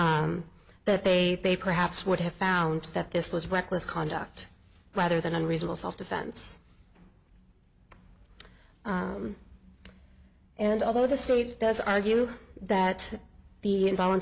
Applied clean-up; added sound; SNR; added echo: none; none; none; none.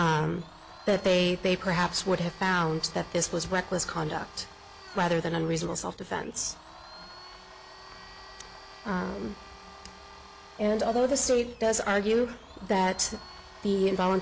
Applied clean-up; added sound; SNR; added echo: none; Domestic sounds, home sounds; 19 dB; none.